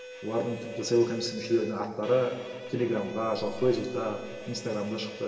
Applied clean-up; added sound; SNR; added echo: none; Bowed string instrument; 14 dB; reverberation time 2.3 s.